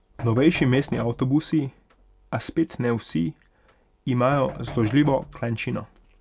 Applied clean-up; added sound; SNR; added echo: none; Knock; 15 dB; none.